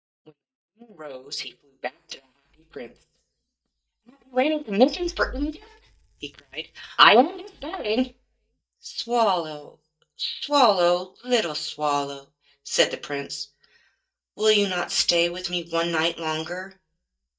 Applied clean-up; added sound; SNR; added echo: neural mask model DeepFilterNet 3.